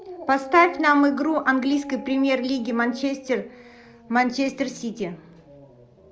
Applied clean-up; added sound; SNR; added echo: none; Dog; 17 dB; none.